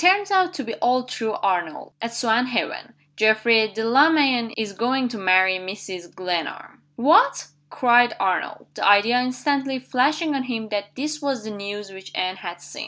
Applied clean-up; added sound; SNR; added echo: none; none; none; none.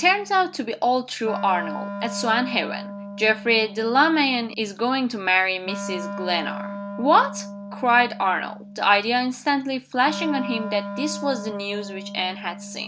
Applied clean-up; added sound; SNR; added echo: none; Wind instrument, woodwind instrument; 11 dB; none.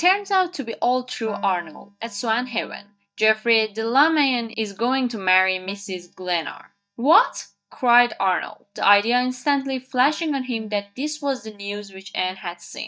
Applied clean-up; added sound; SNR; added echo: neural mask model DeepFilterNet 3.